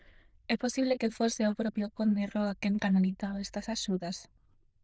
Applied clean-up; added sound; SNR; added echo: neural diffusion model UNIVERSE++.